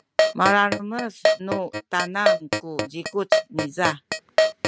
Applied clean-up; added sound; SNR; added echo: neural mask model RNNoise.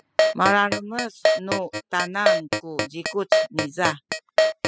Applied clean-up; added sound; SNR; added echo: classical method spectral subtraction.